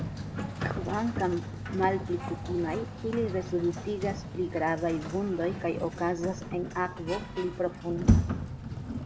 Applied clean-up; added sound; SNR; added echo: none; Sliding door; 2 dB; none.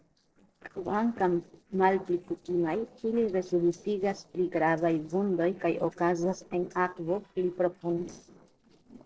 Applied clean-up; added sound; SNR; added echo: neural separator model SepFormer DNS4.